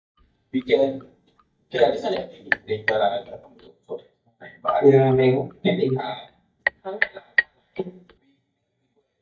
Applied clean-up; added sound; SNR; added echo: neural mask model DeepFilterNet 3.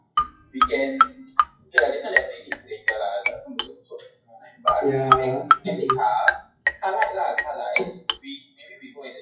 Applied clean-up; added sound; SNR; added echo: classical method WPE with log-MMSE.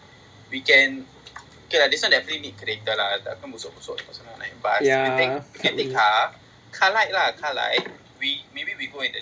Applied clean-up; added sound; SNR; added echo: none; none; none; none.